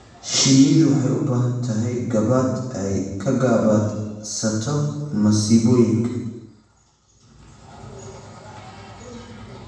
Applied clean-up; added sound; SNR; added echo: none; none; none; reverberation time 1.1 s.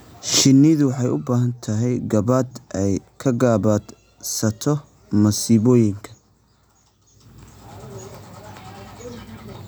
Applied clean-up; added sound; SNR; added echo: none; none; none; none.